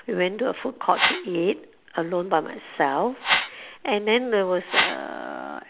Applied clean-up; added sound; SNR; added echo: none; Whoosh, swoosh, swish; 0 dB; none.